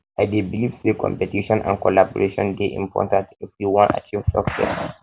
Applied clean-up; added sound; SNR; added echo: none; none; none; none.